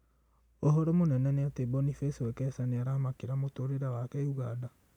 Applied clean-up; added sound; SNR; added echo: none; none; none; none.